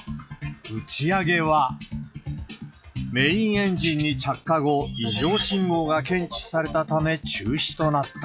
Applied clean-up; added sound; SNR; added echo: classical method log-MMSE.